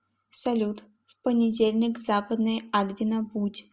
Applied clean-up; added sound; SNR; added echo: none; none; none; none.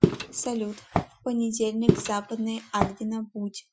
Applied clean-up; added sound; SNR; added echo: classical method Wiener filter.